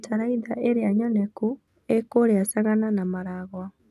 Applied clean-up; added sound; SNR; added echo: none; none; none; none.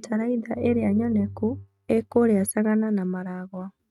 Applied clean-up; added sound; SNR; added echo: neural mask model RNNoise.